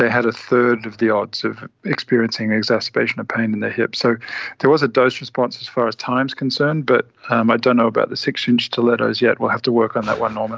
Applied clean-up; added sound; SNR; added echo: none; none; none; none.